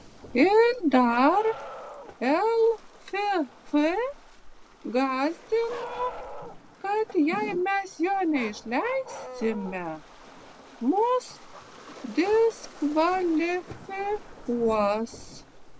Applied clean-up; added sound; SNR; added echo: none; Bark + Waves, surf; 17 dB; none.